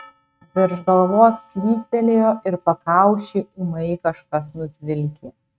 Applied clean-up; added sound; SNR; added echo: neural mask model RNNoise.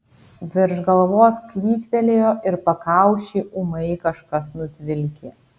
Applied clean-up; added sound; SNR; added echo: none; none; none; none.